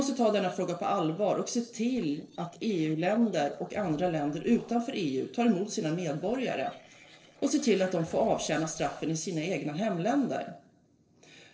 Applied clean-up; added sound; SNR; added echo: neural separator model SepFormer DNS4.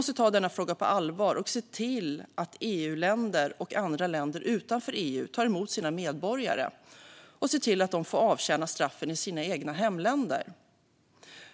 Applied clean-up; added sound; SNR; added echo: none; none; none; none.